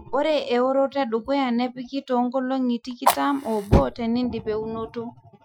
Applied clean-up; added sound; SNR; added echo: classical method Wiener filter.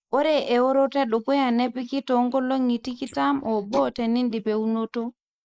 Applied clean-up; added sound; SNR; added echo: neural mask model Resemble Enhance denoiser.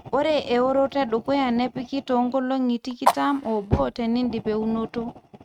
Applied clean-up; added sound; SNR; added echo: neural mask model RNNoise.